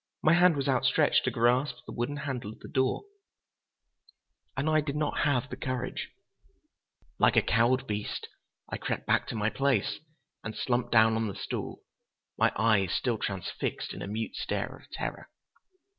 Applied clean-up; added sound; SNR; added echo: none; none; none; none.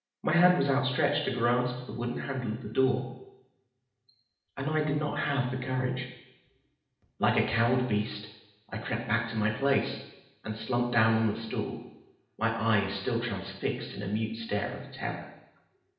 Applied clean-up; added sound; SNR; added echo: none; none; none; reverberation time 0.8 s.